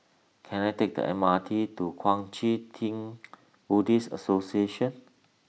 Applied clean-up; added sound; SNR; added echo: none; none; none; none.